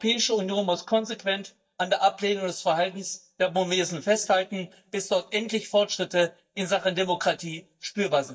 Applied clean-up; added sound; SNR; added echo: neural mask model DeepFilterNet 3.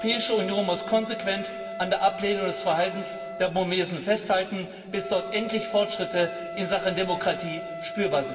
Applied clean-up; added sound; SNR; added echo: none; Wind instrument, woodwind instrument; 10 dB; reverberation time 1.9 s.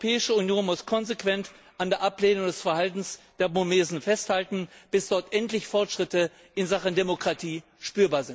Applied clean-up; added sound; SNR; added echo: none; none; none; none.